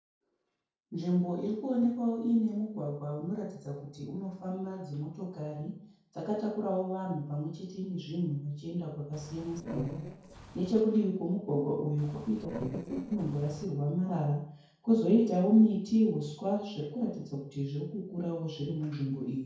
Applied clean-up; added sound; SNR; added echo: neural separator model SepFormer DNS4.